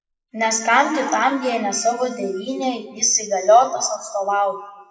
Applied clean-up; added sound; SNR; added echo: classical method WPE with log-MMSE.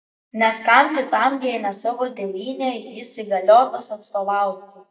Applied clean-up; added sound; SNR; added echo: neural mask model DeepFilterNet 3.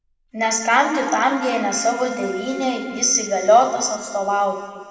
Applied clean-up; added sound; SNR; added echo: none; Wind instrument, woodwind instrument; 16 dB; reverberation time 1.9 s.